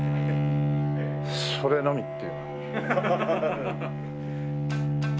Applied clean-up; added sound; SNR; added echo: none; Bowed string instrument; -2 dB; none.